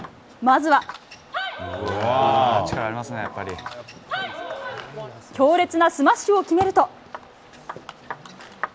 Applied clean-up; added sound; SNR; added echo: none; none; none; none.